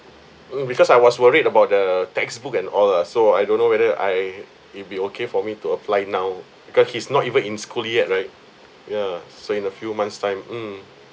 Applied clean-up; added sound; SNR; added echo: none; none; none; none.